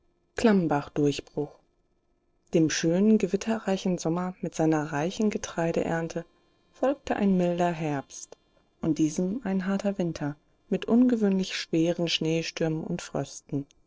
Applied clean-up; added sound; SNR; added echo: neural separator model SepFormer DNS4.